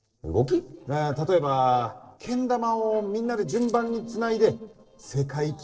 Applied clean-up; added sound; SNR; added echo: neural separator model SepFormer DNS4.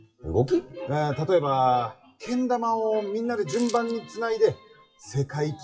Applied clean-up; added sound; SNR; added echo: classical method WPE with log-MMSE.